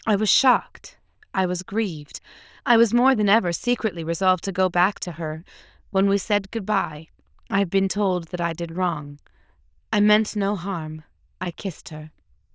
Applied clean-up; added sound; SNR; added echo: neural diffusion model UNIVERSE++.